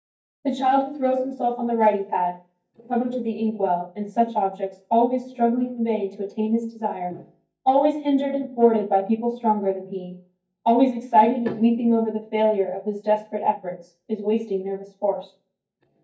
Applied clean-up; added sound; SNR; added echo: neural mask model DeepFilterNet 3.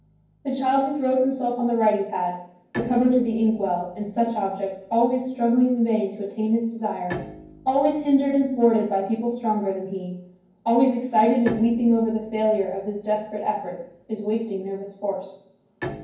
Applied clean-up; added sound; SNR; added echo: none; Bowed string instrument; 19 dB; reverberation time 0.9 s.